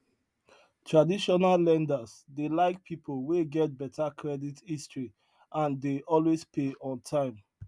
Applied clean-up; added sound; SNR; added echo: none; none; none; none.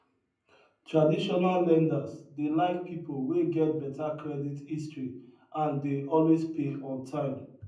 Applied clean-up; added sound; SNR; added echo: none; none; none; reverberation time 0.6 s.